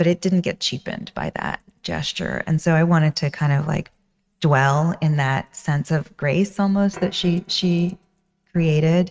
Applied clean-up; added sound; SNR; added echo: neural mask model RNNoise.